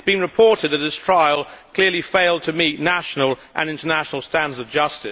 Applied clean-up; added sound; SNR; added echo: none; none; none; none.